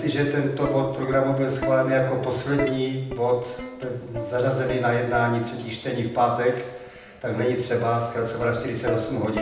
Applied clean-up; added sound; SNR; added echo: none; Plucked string instrument; 11 dB; reverberation time 0.8 s.